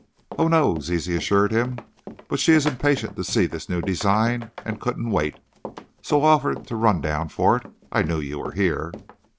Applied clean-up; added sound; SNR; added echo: none; Run; 17 dB; none.